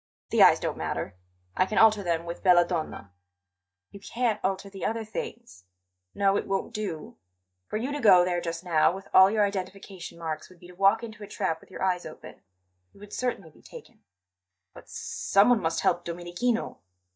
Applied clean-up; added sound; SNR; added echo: neural mask model DeepFilterNet 3.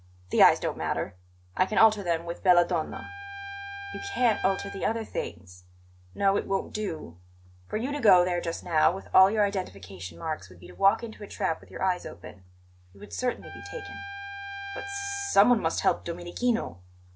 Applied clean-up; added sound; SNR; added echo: none; Trumpet; 12 dB; none.